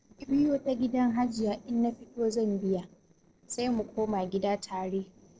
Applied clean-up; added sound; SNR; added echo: neural separator model SepFormer DNS4.